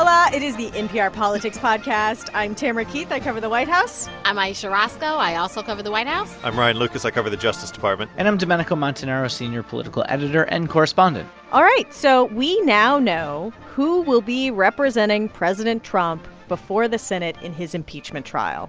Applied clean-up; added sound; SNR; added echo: none; none; none; none.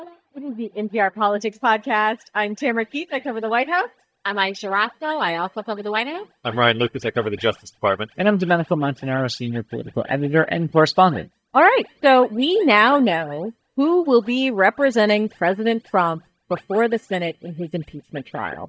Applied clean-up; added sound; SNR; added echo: neural mask model DeepFilterNet 3.